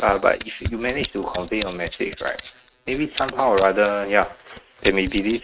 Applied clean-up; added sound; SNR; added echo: neural mask model RNNoise.